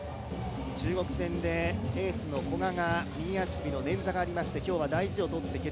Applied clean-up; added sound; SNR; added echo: none; none; none; none.